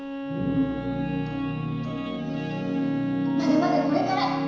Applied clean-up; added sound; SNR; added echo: none; Bowed string instrument; 7 dB; reverberation time 1.0 s.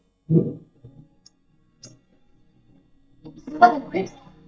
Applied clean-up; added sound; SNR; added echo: neural mask model DeepFilterNet 3.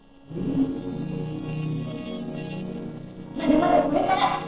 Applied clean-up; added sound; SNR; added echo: neural separator model SepFormer DNS4.